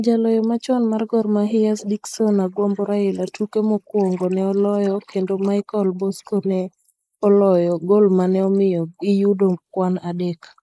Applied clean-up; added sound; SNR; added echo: neural mask model Resemble Enhance denoiser.